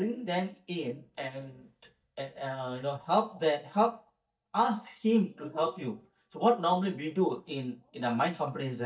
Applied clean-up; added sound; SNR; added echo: neural mask model DeepFilterNet 3.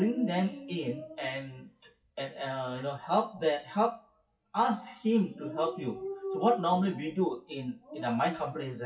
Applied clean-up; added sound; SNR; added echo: classical method WPE with log-MMSE.